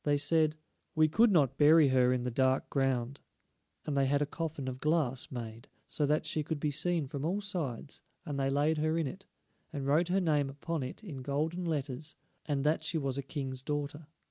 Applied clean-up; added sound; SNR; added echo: none; none; none; none.